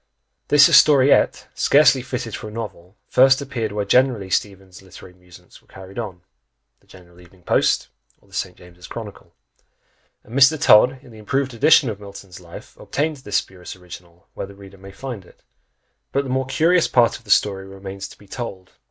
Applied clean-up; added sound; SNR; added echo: none; none; none; none.